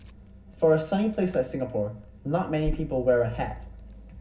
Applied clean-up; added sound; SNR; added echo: none; Liquid; 13 dB; reverberation time 0.4 s.